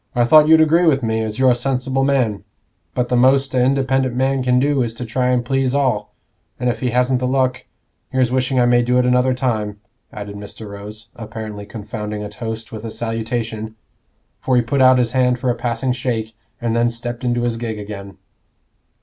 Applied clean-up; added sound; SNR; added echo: none; none; none; none.